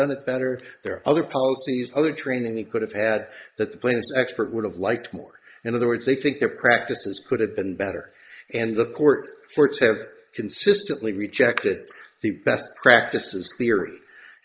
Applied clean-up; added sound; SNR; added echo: neural mask model Resemble Enhance denoiser.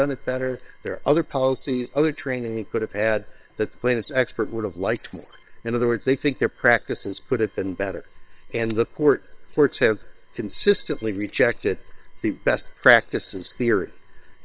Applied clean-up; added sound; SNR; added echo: neural separator model SepFormer WHAM!.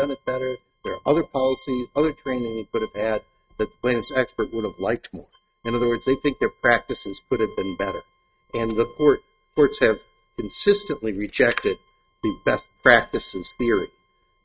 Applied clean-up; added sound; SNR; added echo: neural mask model RNNoise.